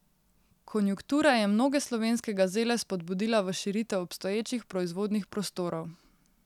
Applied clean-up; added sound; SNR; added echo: none; none; none; none.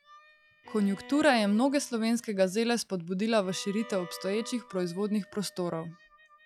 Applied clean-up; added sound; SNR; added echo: classical method log-MMSE.